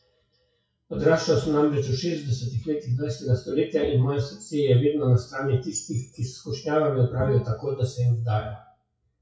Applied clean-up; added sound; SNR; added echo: classical method WPE with log-MMSE.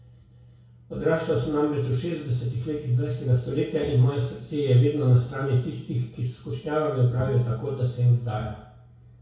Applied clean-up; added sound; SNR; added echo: none; Bowed string instrument; 17 dB; reverberation time 0.6 s.